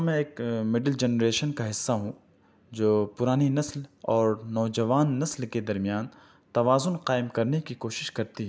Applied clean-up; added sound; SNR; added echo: none; none; none; none.